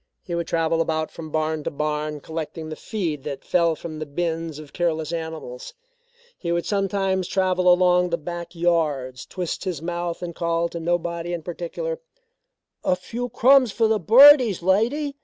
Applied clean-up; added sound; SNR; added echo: none; none; none; none.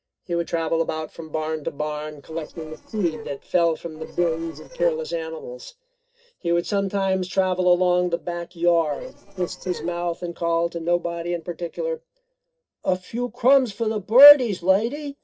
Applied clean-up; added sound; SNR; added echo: neural separator model SepFormer DNS4.